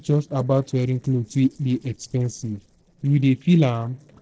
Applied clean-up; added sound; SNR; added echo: neural separator model SepFormer DNS4.